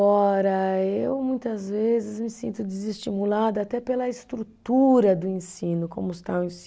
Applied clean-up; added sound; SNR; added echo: none; none; none; none.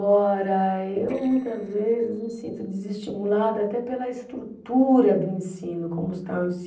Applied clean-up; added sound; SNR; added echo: neural separator model SepFormer DNS4.